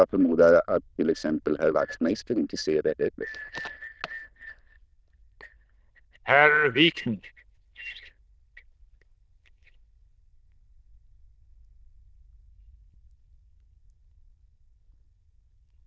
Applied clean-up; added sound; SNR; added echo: neural diffusion model UNIVERSE++.